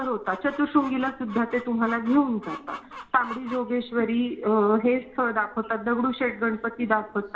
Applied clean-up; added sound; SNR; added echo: none; Chicken, rooster; 19 dB; reverberation time 1.6 s.